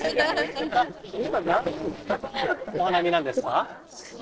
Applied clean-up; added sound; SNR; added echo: neural separator model SepFormer DNS4.